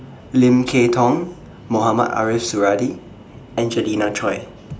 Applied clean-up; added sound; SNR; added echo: none; none; none; none.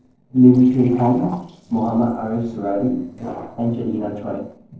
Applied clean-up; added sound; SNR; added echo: neural separator model SepFormer DNS4.